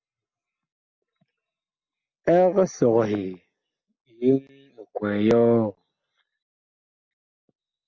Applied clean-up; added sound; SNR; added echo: none; none; none; none.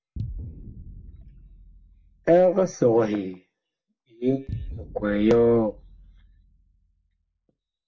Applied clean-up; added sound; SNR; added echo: none; Boom; 15 dB; reverberation time 0.2 s.